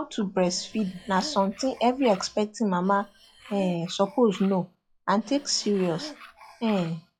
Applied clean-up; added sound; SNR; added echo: classical method log-MMSE.